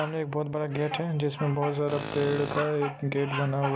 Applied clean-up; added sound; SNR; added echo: none; Bird vocalization, bird call, bird song + Tools; 9 dB; none.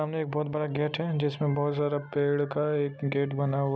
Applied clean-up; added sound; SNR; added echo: none; none; none; none.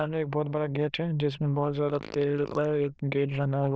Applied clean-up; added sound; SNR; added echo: neural diffusion model UNIVERSE++.